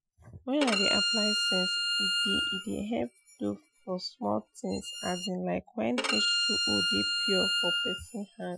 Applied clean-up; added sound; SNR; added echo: classical method Wiener filter.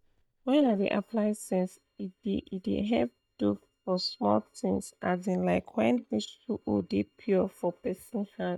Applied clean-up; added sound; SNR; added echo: neural mask model DeepFilterNet 3.